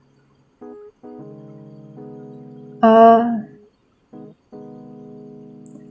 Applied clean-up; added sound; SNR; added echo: none; Piano; 19 dB; none.